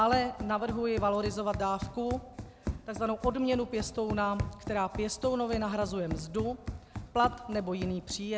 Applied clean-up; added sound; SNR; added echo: none; Run; 9 dB; none.